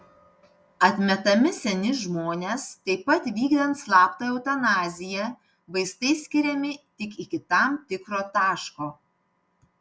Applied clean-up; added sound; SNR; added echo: none; none; none; none.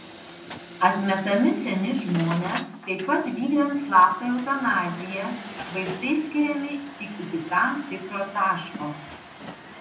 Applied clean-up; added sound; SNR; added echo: none; Truck; 14 dB; reverberation time 0.6 s.